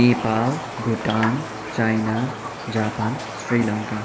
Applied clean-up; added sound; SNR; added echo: none; Raindrop; 8 dB; reverberation time 1.7 s.